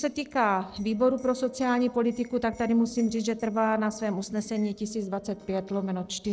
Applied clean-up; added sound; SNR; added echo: neural separator model SepFormer DNS4.